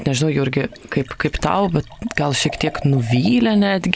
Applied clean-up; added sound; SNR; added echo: none; Liquid; 18 dB; none.